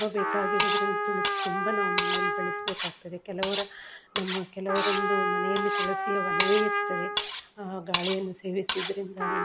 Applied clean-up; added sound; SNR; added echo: none; Trumpet + Cutlery, silverware; -3 dB; none.